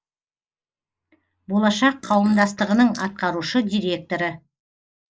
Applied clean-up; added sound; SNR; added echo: neural mask model Resemble Enhance denoiser.